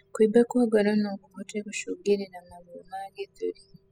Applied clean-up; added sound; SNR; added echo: classical method spectral subtraction.